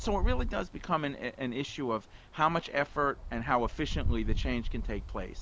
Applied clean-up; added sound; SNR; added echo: none; Wind; 2 dB; none.